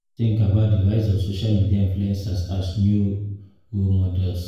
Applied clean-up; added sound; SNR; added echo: none; none; none; reverberation time 0.7 s.